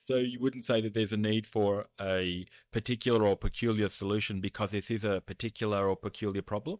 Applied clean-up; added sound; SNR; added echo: neural mask model DeepFilterNet 3.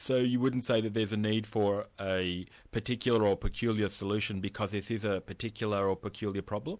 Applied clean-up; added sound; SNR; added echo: none; none; none; none.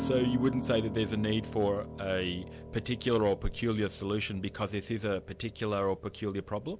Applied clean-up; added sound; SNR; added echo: none; Piano; 10 dB; none.